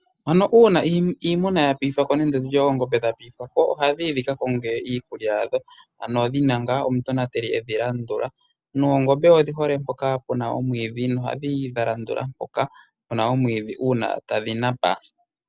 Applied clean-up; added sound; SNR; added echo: none; none; none; none.